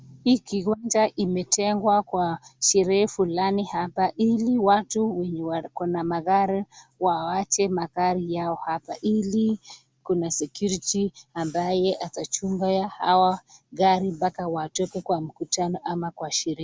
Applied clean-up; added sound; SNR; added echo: none; none; none; none.